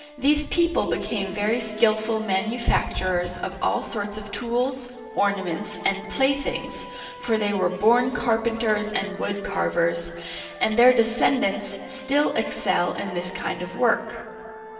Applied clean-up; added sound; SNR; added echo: none; Wind instrument, woodwind instrument; 17 dB; reverberation time 2.2 s.